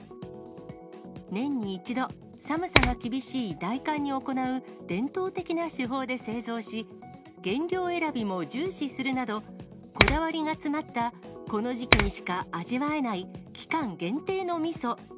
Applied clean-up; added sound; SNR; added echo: none; Finger snapping; -2 dB; none.